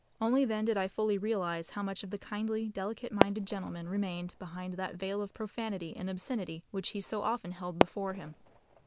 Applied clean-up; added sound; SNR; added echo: none; Fireworks; 4 dB; none.